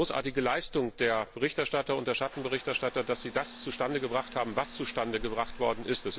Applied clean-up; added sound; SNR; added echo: none; Trickle, dribble / Bathtub (filling or washing) / Water tap, faucet; 15 dB; none.